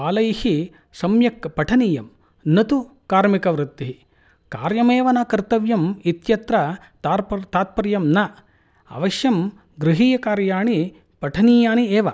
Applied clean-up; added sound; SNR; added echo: none; none; none; none.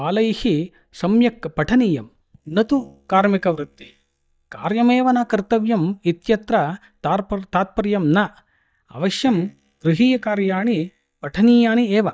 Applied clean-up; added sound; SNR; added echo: neural mask model DeepFilterNet 3.